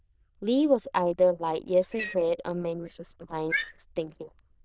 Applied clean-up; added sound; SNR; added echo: neural diffusion model UNIVERSE++.